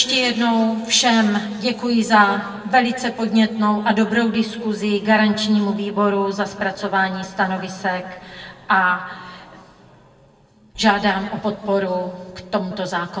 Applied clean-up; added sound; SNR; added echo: none; none; none; reverberation time 1.6 s.